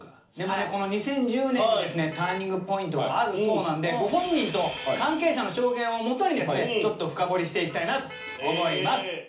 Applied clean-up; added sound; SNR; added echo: none; Motor vehicle (road); 20 dB; reverberation time 0.4 s.